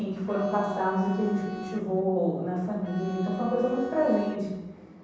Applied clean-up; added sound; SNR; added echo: none; Bowed string instrument; 13 dB; reverberation time 1.1 s.